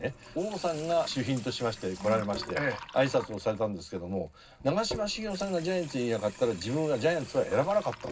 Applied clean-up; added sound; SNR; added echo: none; Sink (filling or washing) / Water tap, faucet; 15 dB; reverberation time 0.4 s.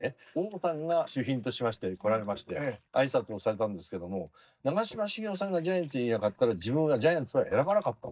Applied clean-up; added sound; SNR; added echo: neural mask model DeepFilterNet 3.